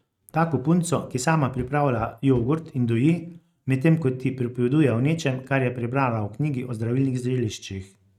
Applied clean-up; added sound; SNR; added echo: neural mask model RNNoise.